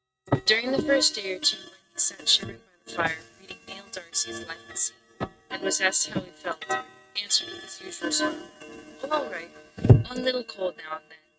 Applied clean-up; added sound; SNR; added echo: neural mask model RNNoise.